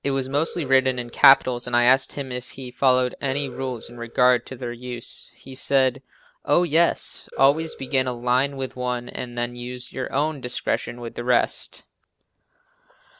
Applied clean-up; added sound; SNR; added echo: none; Alarm; 18 dB; none.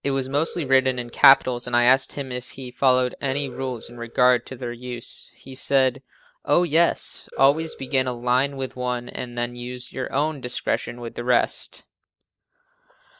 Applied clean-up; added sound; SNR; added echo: neural mask model DeepFilterNet 3.